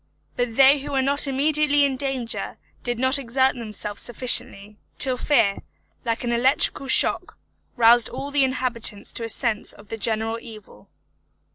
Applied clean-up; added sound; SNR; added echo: none; none; none; none.